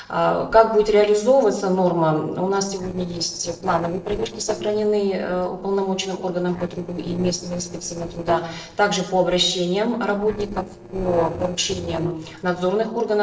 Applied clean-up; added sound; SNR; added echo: neural separator model SepFormer DNS4.